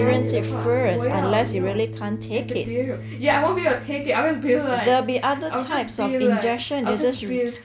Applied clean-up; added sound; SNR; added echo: none; Harp; 9 dB; none.